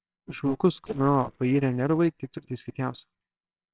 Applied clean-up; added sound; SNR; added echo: neural separator model SepFormer WHAMR!.